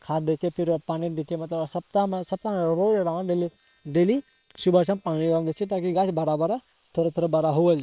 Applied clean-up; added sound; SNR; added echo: neural separator model SepFormer WHAM!.